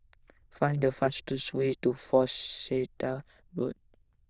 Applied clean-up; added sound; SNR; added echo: neural diffusion model UNIVERSE++.